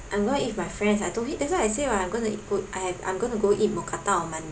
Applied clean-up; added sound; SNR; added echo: none; none; none; none.